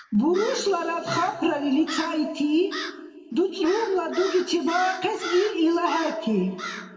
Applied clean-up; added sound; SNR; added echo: none; Crow; 13 dB; reverberation time 1.8 s.